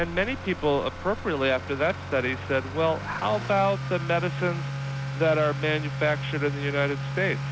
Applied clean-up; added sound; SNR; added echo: none; Accelerating, revving, vroom / Motor vehicle (road); 6 dB; none.